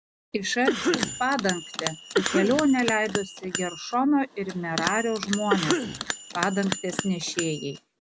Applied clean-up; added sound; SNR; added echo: none; Bell + Cough; 4 dB; none.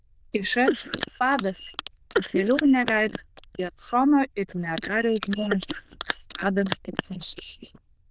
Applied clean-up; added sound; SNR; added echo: neural diffusion model UNIVERSE++.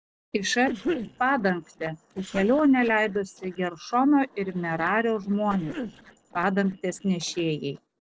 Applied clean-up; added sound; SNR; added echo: neural separator model SepFormer DNS4.